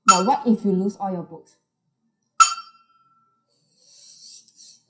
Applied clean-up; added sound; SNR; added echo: classical method WPE with log-MMSE.